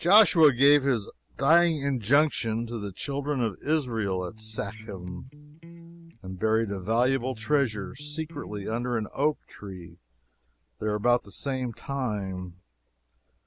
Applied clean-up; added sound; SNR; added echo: none; Electric guitar; 16 dB; none.